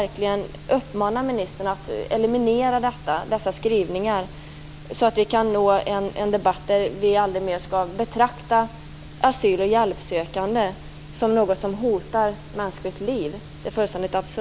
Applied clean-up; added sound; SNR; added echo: none; none; none; none.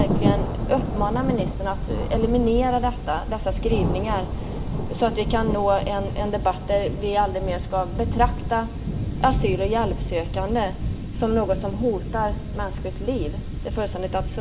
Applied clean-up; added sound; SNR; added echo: none; Thunder; 1 dB; reverberation time 1.3 s.